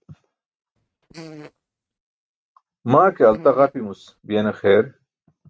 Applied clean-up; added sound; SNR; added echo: neural mask model RNNoise.